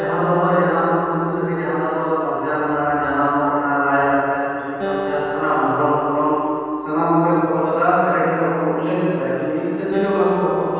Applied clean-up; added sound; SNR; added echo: none; Acoustic guitar; 11 dB; reverberation time 2.1 s.